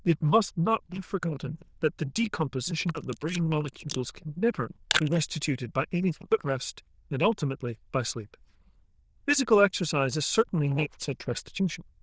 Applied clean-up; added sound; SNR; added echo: neural diffusion model UNIVERSE++.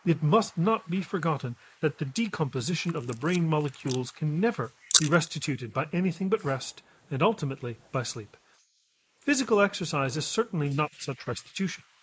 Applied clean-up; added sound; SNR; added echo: neural mask model Resemble Enhance denoiser.